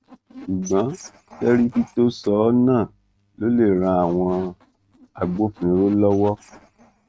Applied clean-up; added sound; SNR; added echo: neural mask model RNNoise.